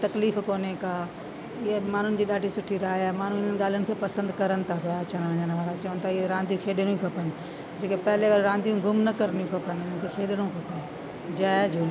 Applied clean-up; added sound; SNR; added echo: none; none; none; none.